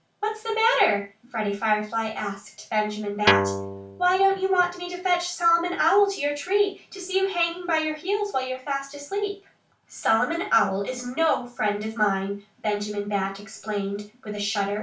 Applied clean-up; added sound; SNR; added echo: none; Guitar; -1 dB; reverberation time 0.2 s.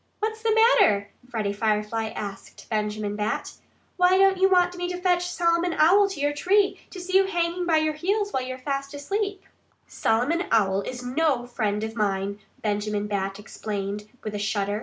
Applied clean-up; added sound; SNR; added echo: none; none; none; none.